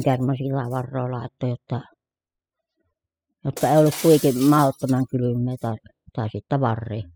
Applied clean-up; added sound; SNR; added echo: classical method spectral subtraction.